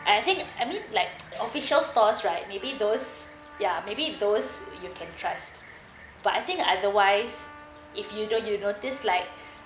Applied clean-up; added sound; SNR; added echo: none; Fixed-wing aircraft, airplane + Trumpet; 20 dB; none.